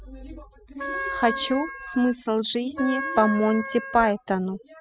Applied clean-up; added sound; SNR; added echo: classical method spectral subtraction.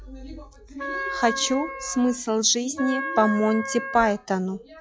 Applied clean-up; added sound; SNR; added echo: classical method log-MMSE.